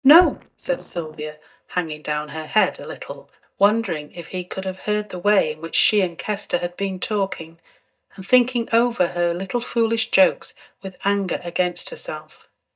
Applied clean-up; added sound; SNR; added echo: neural mask model DeepFilterNet 3.